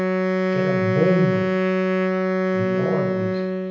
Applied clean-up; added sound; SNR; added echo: none; Wind instrument, woodwind instrument; -5 dB; reverberation time 0.9 s.